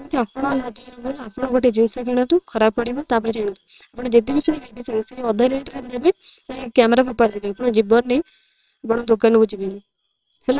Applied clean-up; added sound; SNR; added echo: neural separator model SepFormer WHAMR!.